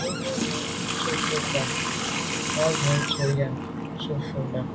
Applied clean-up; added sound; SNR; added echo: none; Water tap, faucet; -1 dB; none.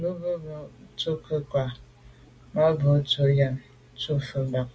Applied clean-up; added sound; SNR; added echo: none; none; none; none.